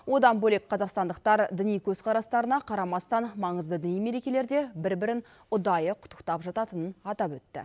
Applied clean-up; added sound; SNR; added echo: none; none; none; none.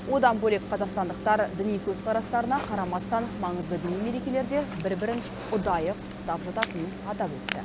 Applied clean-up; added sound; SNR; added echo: none; Alarm; 8 dB; none.